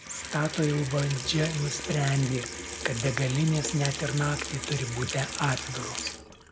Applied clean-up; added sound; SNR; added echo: none; Sink (filling or washing) / Water tap, faucet; 7 dB; none.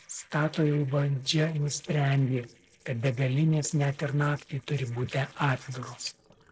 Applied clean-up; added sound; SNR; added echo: neural separator model SepFormer DNS4.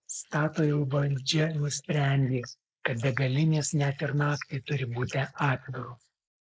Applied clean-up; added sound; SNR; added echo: neural mask model Resemble Enhance denoiser.